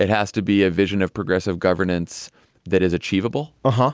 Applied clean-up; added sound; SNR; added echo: none; none; none; none.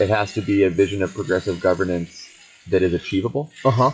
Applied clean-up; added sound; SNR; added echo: classical method WPE with log-MMSE.